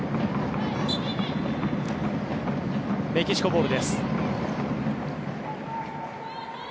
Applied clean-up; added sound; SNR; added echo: none; none; none; none.